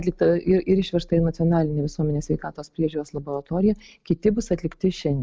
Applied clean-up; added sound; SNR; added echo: none; none; none; none.